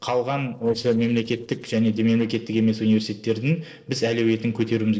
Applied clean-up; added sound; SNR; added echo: neural separator model SepFormer DNS4.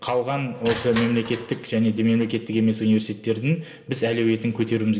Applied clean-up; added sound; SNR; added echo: none; Crushing; 15 dB; reverberation time 0.5 s.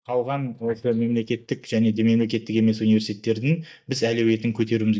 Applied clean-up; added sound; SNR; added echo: neural mask model DeepFilterNet 3.